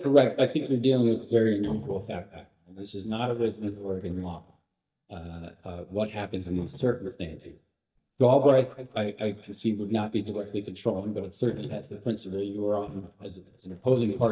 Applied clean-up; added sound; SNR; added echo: neural mask model DeepFilterNet 3.